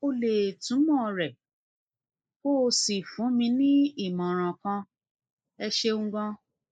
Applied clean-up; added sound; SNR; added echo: neural mask model Resemble Enhance denoiser.